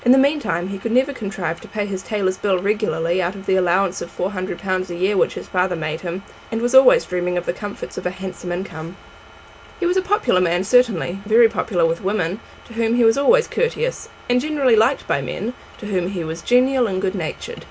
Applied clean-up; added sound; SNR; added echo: none; none; none; none.